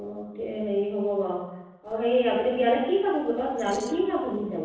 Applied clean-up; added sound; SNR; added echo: neural separator model SepFormer DNS4.